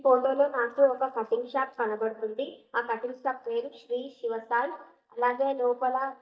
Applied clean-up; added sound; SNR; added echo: neural mask model DeepFilterNet 3.